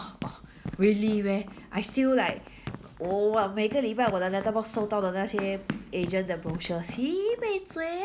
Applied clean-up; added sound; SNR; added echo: none; Run; 13 dB; none.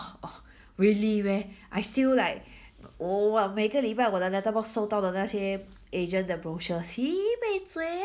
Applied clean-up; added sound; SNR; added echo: none; none; none; none.